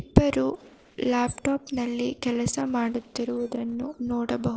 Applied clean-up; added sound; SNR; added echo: neural separator model SepFormer DNS4.